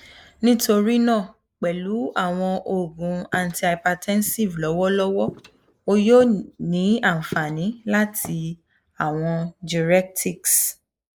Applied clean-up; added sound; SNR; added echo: neural mask model Resemble Enhance denoiser.